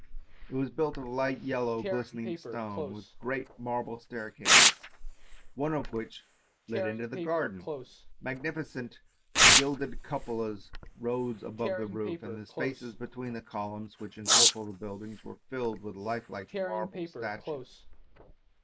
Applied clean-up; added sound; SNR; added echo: neural mask model Resemble Enhance denoiser.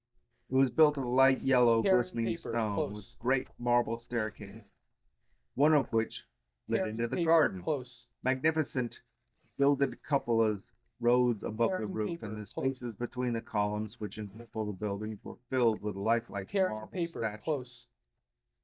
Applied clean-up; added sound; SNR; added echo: neural mask model DeepFilterNet 3.